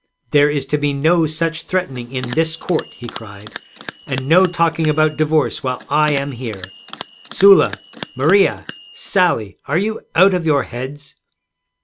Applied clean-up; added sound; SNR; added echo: none; Bell; 15 dB; none.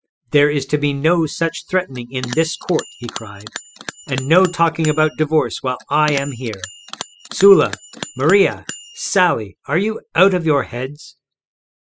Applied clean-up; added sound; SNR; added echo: classical method spectral subtraction.